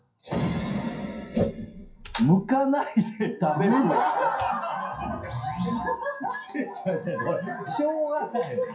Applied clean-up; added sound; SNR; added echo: classical method WPE with log-MMSE.